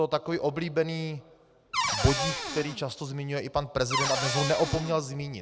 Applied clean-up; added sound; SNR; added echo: none; Cupboard open or close / Door; 2 dB; none.